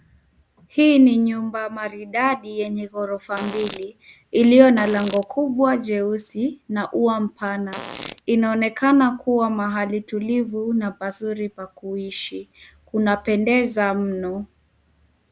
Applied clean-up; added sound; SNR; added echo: none; Fart; 15 dB; none.